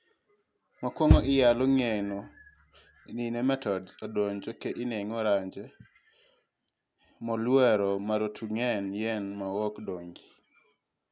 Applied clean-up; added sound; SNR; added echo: none; Bass drum; 0 dB; none.